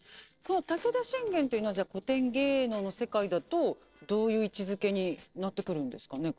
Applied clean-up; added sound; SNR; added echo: neural separator model SepFormer DNS4.